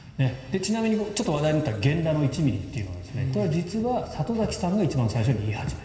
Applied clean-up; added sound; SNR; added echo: none; none; none; reverberation time 2.4 s.